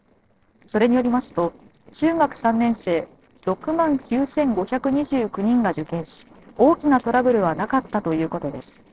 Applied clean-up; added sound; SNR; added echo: neural separator model SepFormer DNS4.